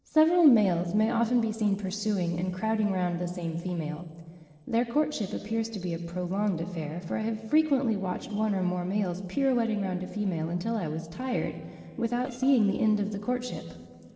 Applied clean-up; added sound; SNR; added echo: neural separator model SepFormer DNS4.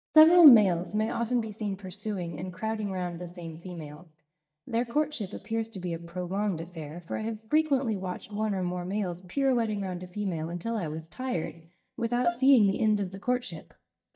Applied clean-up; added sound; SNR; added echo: neural mask model DeepFilterNet 3.